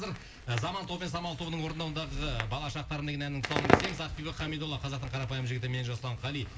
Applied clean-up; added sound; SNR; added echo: none; Crackle; 2 dB; none.